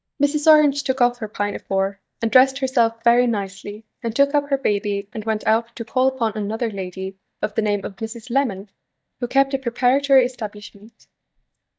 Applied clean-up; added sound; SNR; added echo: neural mask model DeepFilterNet 3.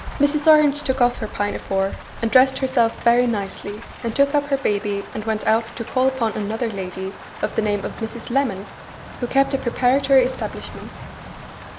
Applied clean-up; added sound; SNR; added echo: none; Rain; 14 dB; none.